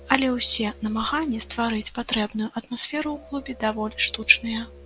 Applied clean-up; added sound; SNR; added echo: none; Musical instrument; 20 dB; none.